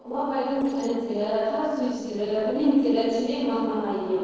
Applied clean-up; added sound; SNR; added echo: neural separator model SepFormer DNS4.